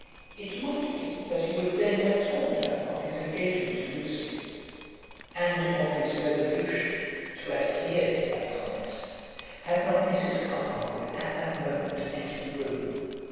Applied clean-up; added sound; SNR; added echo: none; Drip; 14 dB; reverberation time 2.2 s.